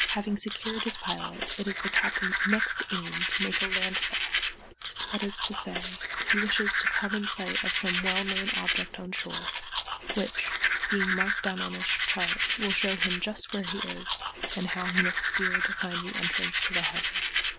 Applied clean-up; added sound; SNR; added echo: none; Domestic sounds, home sounds; -5 dB; none.